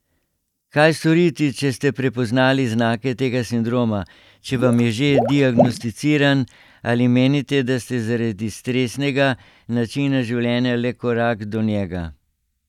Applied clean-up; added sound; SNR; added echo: neural mask model DeepFilterNet 3.